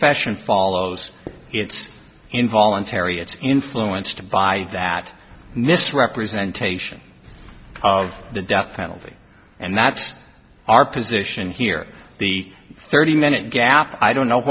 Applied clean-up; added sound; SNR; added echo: none; none; none; none.